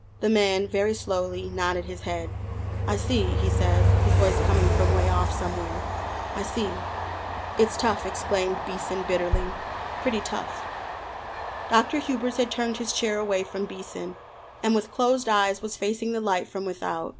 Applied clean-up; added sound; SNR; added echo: none; Train; 1 dB; none.